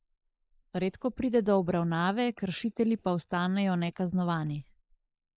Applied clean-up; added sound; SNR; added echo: neural mask model Resemble Enhance denoiser.